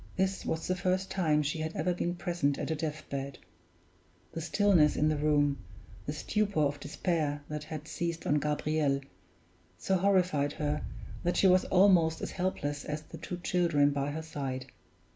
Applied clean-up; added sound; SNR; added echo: none; Boom; 15 dB; none.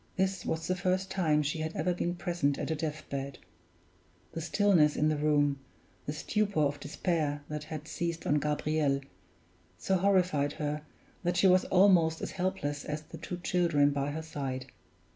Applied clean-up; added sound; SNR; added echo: none; none; none; none.